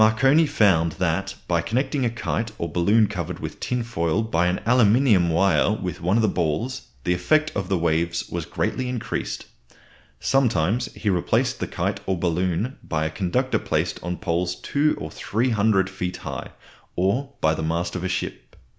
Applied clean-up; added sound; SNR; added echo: none; none; none; none.